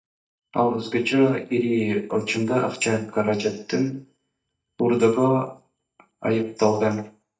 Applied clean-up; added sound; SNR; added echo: neural mask model DeepFilterNet 3.